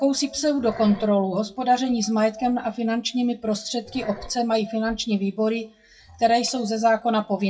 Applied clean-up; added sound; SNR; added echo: classical method WPE with log-MMSE.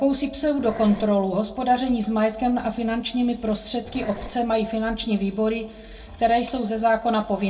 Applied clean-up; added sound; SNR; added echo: none; Growling; 17 dB; reverberation time 0.2 s.